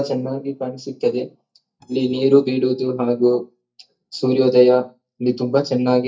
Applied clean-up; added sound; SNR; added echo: neural mask model DeepFilterNet 3.